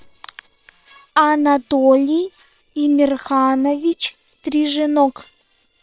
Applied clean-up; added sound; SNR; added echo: neural separator model SepFormer WHAM!.